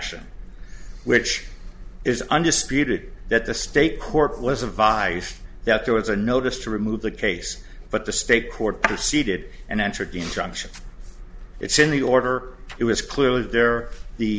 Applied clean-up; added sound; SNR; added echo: none; none; none; none.